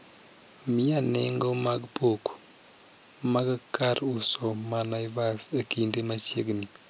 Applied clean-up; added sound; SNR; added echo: none; none; none; none.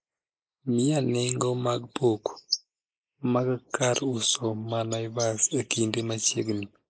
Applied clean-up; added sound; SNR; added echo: neural mask model Resemble Enhance denoiser.